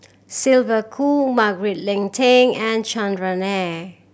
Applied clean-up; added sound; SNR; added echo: none; none; none; none.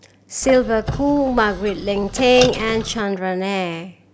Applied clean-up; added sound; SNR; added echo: none; Squeak; 10 dB; none.